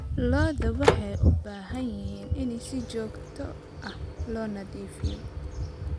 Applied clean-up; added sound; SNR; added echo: none; Microwave oven; 6 dB; none.